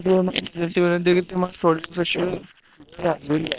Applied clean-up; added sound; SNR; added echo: neural separator model SepFormer WHAM!.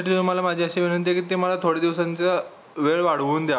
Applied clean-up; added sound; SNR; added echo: none; none; none; none.